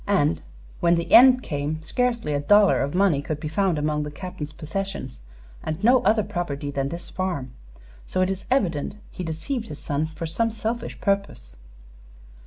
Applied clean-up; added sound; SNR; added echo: none; none; none; none.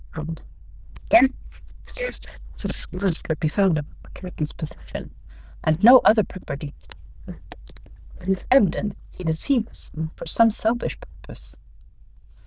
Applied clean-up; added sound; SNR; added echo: neural diffusion model UNIVERSE++.